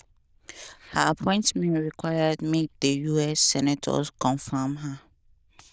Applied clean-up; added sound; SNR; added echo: neural diffusion model UNIVERSE++.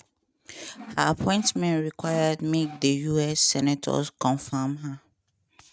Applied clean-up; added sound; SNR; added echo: neural mask model RNNoise.